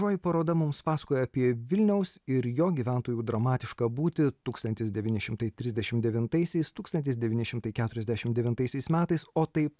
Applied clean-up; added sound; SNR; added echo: none; Chirp, tweet; 16 dB; none.